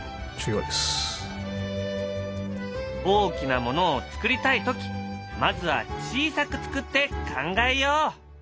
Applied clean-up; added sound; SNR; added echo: none; none; none; none.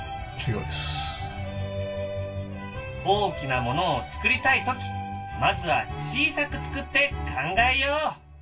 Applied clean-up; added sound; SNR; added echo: none; none; none; reverberation time 0.2 s.